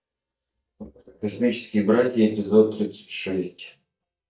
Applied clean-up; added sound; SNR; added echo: neural mask model DeepFilterNet 3.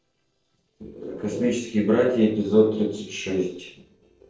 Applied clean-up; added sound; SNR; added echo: neural separator model SepFormer DNS4.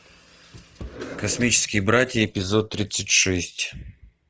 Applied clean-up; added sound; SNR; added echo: none; none; none; none.